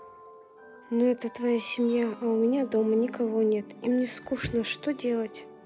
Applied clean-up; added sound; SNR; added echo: none; none; none; none.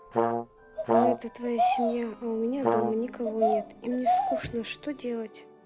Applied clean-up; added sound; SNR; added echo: none; Brass instrument + Bird vocalization, bird call, bird song; -3 dB; none.